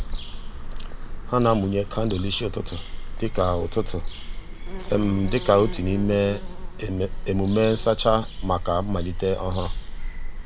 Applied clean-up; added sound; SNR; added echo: none; Bird vocalization, bird call, bird song; 4 dB; none.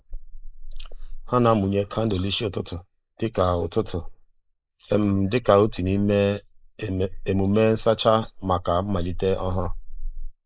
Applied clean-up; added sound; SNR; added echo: neural mask model Resemble Enhance denoiser.